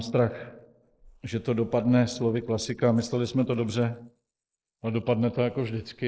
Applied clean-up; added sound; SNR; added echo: neural mask model Resemble Enhance denoiser.